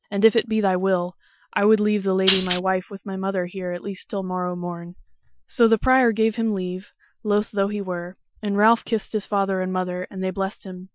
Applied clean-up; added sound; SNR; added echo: classical method Wiener filter.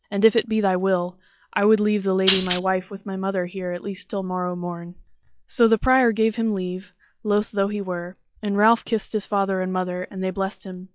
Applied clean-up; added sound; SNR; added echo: classical method log-MMSE.